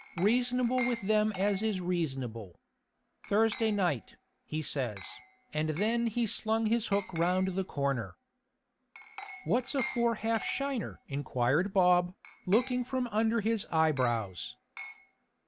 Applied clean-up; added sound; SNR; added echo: none; Glass; 16 dB; none.